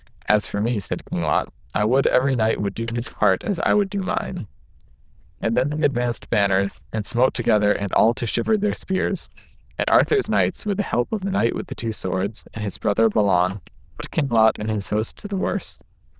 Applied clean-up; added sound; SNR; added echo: neural diffusion model UNIVERSE++.